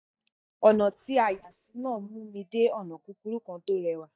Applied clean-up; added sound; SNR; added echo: neural mask model DeepFilterNet 3.